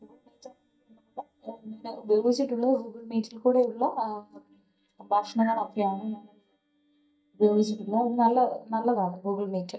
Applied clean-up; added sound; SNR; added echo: neural mask model DeepFilterNet 3.